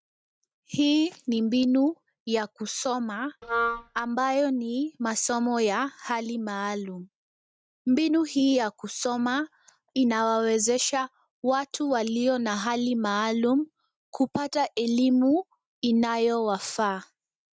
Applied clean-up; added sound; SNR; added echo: neural mask model RNNoise.